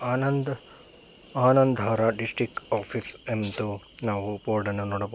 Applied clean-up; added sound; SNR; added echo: none; none; none; none.